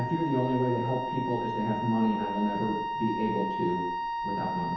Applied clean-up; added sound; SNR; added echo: none; Wind instrument, woodwind instrument; 3 dB; reverberation time 1.0 s.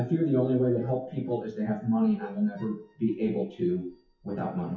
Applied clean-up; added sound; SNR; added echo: classical method WPE with log-MMSE.